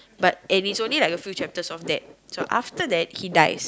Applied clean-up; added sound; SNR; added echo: none; none; none; none.